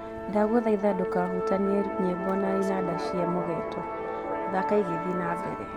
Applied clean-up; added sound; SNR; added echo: none; Musical instrument; 3 dB; none.